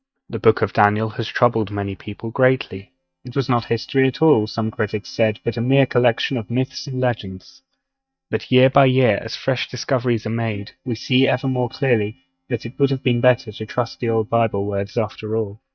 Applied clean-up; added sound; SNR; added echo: neural mask model DeepFilterNet 3.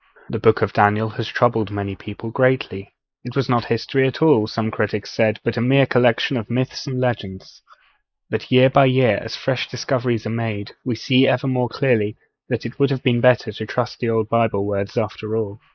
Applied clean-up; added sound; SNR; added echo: neural mask model Resemble Enhance denoiser.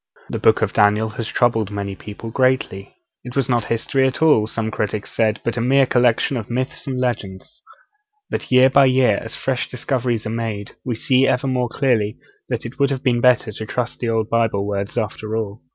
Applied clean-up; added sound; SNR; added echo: none; none; none; none.